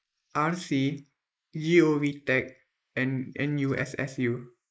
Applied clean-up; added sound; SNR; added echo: neural mask model Resemble Enhance denoiser.